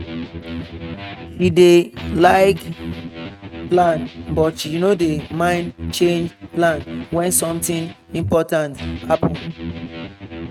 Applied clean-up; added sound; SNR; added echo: neural mask model RNNoise.